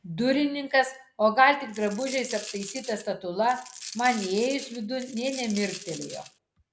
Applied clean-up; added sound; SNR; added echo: none; Coin (dropping); 14 dB; none.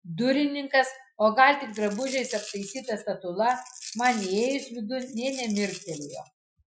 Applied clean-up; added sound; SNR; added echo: classical method Wiener filter.